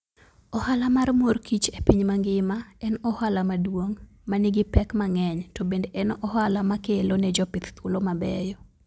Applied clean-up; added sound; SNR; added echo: none; none; none; none.